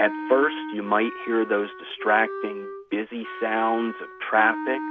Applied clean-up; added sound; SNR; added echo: none; Wind instrument, woodwind instrument; 10 dB; none.